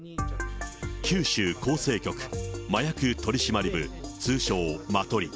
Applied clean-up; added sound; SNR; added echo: none; none; none; none.